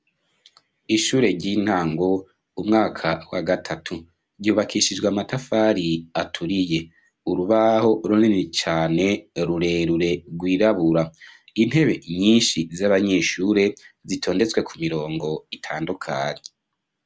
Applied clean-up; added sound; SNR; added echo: none; none; none; none.